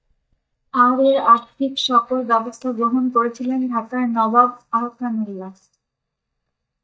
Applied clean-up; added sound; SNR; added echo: neural mask model DeepFilterNet 3.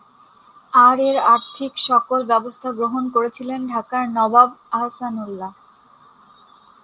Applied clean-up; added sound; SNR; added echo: none; none; none; none.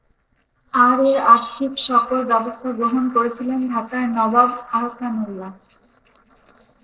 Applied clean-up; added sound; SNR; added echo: neural separator model SepFormer DNS4.